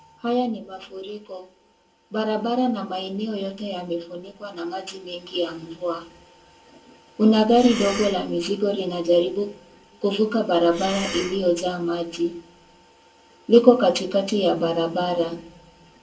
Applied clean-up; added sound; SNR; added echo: none; Breathing; 11 dB; reverberation time 0.2 s.